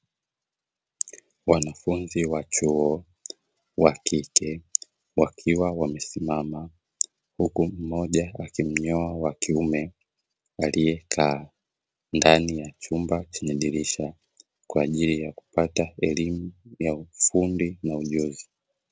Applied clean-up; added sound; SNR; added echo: none; none; none; none.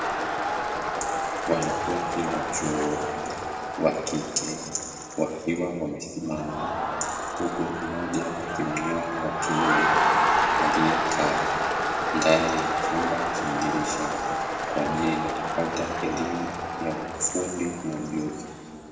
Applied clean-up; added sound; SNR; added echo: none; Crowd; -2 dB; reverberation time 2.3 s.